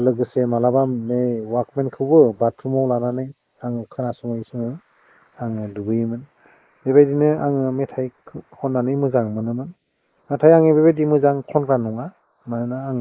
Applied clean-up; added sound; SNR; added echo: neural mask model Resemble Enhance denoiser.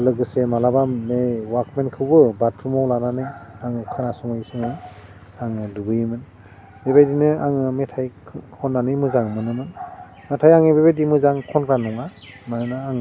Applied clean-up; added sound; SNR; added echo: none; none; none; none.